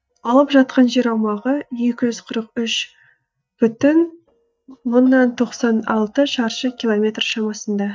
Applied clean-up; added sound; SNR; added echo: neural mask model DeepFilterNet 3.